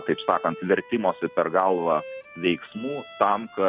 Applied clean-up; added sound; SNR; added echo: none; Bowed string instrument; 18 dB; none.